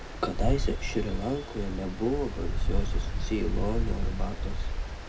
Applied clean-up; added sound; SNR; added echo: none; Stream; -4 dB; reverberation time 0.2 s.